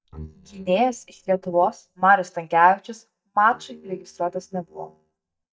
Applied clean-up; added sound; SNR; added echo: neural mask model DeepFilterNet 3.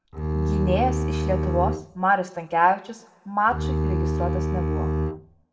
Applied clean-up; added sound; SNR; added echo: none; Bowed string instrument; -1 dB; reverberation time 0.8 s.